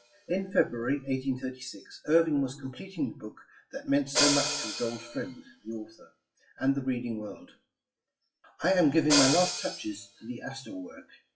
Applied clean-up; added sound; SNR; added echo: classical method WPE with log-MMSE.